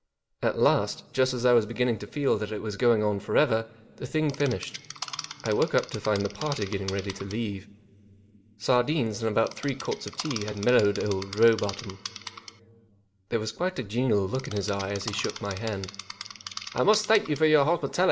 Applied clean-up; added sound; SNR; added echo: none; Insect; 13 dB; reverberation time 2.3 s.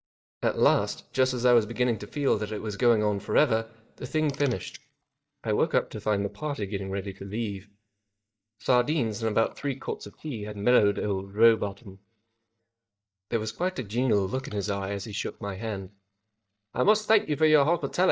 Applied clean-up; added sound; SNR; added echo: neural mask model DeepFilterNet 3.